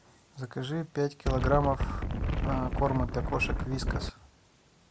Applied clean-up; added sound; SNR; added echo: none; Wind; -2 dB; none.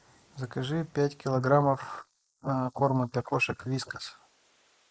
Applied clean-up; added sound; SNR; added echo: neural mask model Resemble Enhance denoiser.